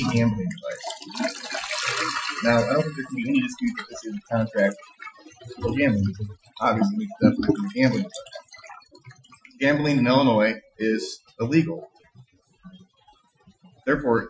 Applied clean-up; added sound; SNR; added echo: classical method Wiener filter.